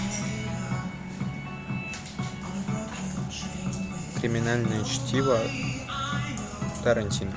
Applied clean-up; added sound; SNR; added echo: none; none; none; none.